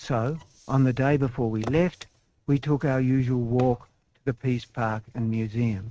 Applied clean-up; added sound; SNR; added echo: neural mask model RNNoise.